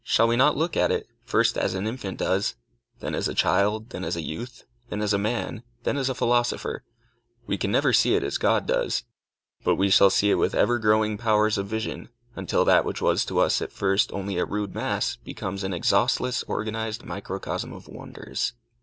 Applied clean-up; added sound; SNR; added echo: none; none; none; none.